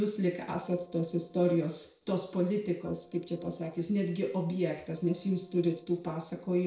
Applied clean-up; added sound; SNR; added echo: neural separator model SepFormer DNS4.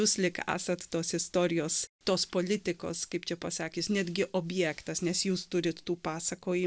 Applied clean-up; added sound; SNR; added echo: none; none; none; none.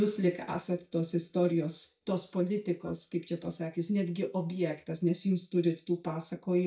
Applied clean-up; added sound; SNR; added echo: neural mask model DeepFilterNet 3.